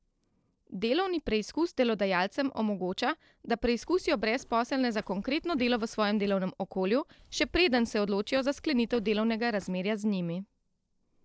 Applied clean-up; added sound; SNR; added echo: neural separator model SepFormer DNS4.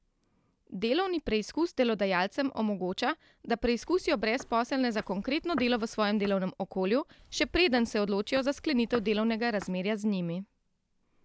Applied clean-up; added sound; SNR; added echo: none; Walk, footsteps; 18 dB; none.